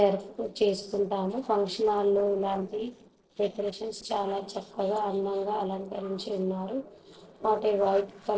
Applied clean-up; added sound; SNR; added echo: neural separator model SepFormer DNS4.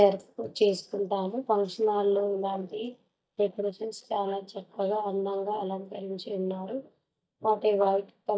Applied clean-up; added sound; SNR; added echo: neural mask model DeepFilterNet 3.